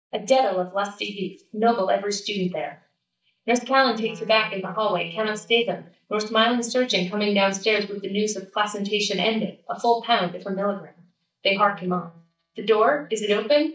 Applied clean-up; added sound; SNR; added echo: neural mask model DeepFilterNet 3.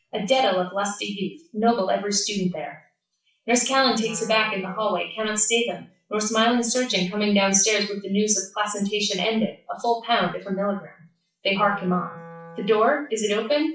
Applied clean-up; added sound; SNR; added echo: classical method WPE with log-MMSE.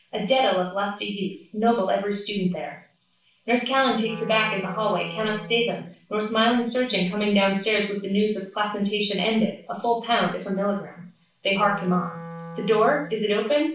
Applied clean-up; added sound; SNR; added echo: none; Wind instrument, woodwind instrument; 14 dB; reverberation time 0.4 s.